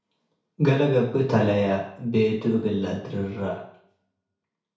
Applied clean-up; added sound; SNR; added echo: none; none; none; reverberation time 0.6 s.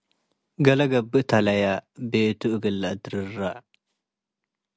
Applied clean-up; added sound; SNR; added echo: none; none; none; none.